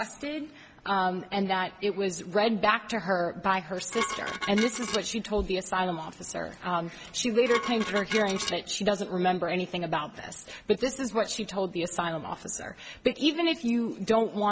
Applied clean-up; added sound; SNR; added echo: none; Dishes, pots, and pans; 7 dB; none.